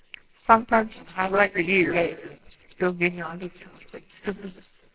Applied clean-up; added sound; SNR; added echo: neural separator model SepFormer WHAMR!.